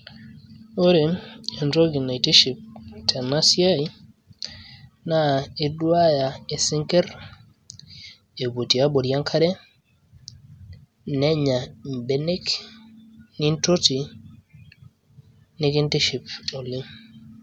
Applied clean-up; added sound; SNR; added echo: none; none; none; none.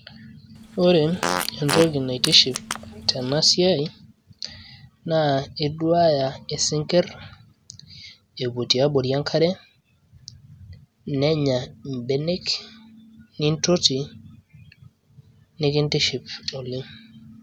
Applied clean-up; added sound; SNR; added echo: none; Fart; 6 dB; none.